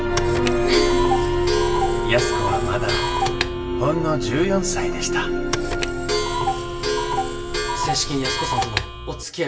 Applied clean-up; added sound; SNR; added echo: none; Clock; 3 dB; reverberation time 0.9 s.